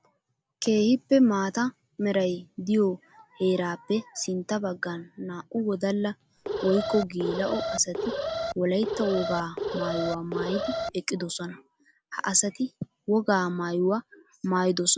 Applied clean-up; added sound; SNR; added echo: none; Alarm; 4 dB; none.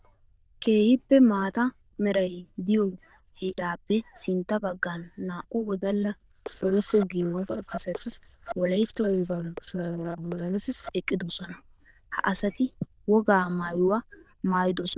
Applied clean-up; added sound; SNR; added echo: neural diffusion model UNIVERSE++.